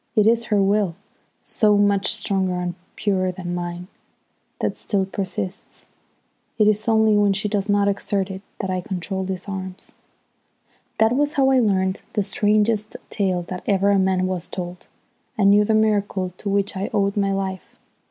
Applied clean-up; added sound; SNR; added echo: none; none; none; none.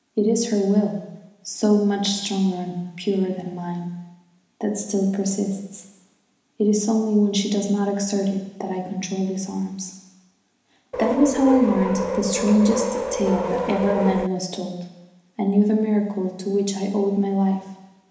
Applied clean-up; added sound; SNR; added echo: none; Subway, metro, underground; 3 dB; reverberation time 1.0 s.